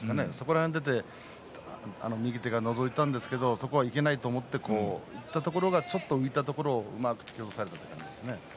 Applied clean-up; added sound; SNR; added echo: none; none; none; none.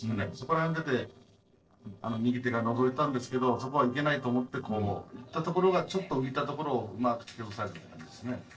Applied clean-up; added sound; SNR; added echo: neural separator model SepFormer DNS4.